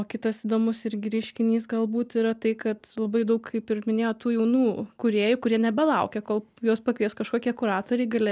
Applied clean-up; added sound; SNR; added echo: none; none; none; none.